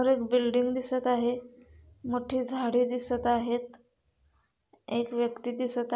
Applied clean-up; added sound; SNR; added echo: none; none; none; none.